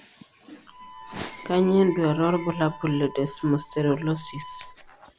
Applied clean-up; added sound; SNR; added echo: none; Harmonica; 18 dB; none.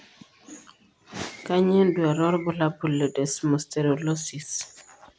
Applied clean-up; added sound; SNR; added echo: none; none; none; none.